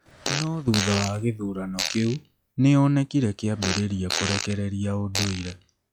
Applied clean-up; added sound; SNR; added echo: classical method log-MMSE.